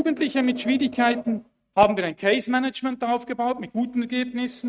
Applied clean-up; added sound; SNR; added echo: neural mask model RNNoise.